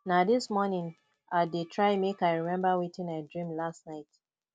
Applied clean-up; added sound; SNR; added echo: none; none; none; none.